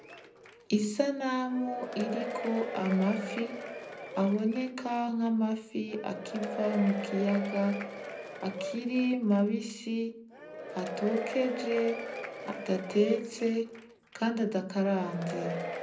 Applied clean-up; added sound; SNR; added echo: none; Applause / Crowd / Cheering; 9 dB; reverberation time 0.5 s.